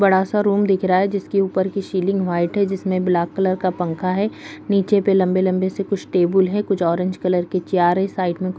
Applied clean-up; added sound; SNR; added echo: none; none; none; none.